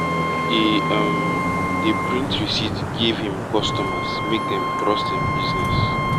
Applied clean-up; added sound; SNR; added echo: none; Wind instrument, woodwind instrument + Traffic noise, roadway noise / Vehicle horn, car horn, honking; -4 dB; none.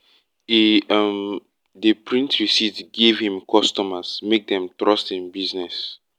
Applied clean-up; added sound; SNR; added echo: none; none; none; none.